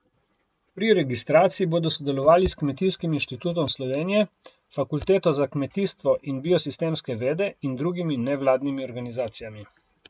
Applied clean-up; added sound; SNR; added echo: none; none; none; none.